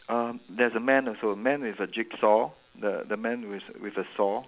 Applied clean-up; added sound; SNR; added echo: none; none; none; none.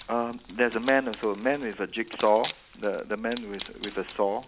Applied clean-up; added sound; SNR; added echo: none; Wood; 16 dB; none.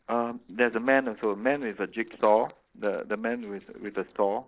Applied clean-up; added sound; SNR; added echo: neural separator model SepFormer DNS4.